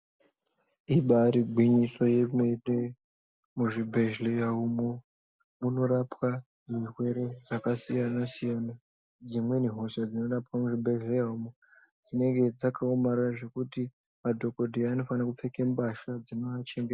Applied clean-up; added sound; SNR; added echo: none; none; none; none.